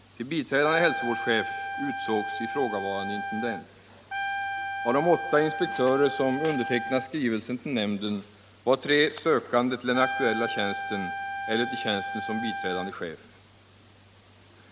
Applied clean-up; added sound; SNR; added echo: none; Trumpet; 5 dB; none.